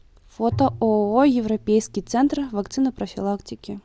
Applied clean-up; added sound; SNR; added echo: none; Bowed string instrument; 15 dB; none.